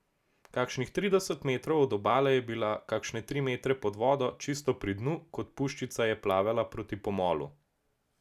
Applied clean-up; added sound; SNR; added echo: none; none; none; none.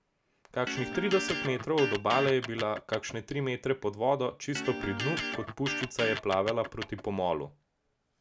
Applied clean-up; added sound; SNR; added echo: none; Electric guitar; 6 dB; none.